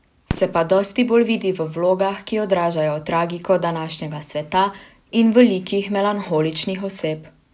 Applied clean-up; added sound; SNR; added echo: none; Fireworks; 15 dB; none.